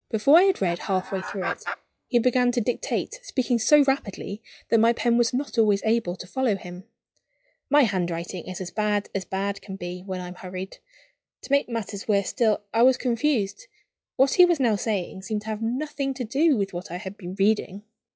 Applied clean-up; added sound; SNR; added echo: classical method log-MMSE.